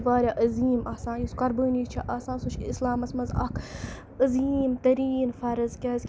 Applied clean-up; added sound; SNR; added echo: none; none; none; none.